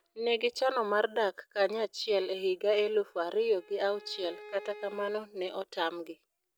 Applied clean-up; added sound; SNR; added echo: none; Bowed string instrument; 19 dB; none.